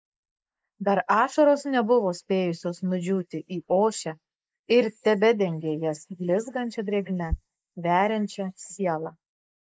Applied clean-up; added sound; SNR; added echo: neural mask model Resemble Enhance denoiser.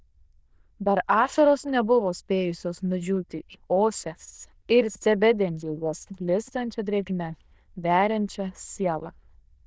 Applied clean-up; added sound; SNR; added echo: neural diffusion model UNIVERSE++.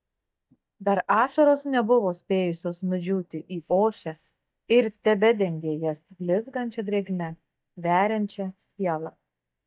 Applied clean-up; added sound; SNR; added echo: neural mask model DeepFilterNet 3.